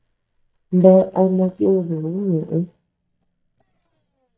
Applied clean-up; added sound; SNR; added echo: neural mask model DeepFilterNet 3.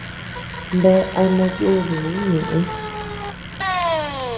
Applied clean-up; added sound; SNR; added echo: none; Bicycle; 5 dB; reverberation time 1.3 s.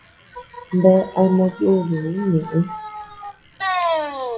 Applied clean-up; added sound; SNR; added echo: classical method WPE with log-MMSE.